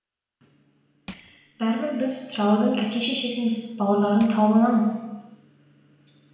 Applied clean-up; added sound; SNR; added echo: none; Crushing; 20 dB; reverberation time 1.1 s.